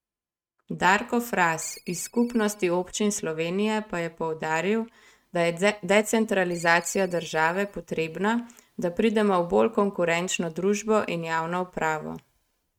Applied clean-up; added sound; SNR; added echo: neural mask model RNNoise.